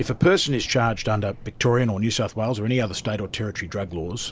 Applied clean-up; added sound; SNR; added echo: none; Thunder; 19 dB; none.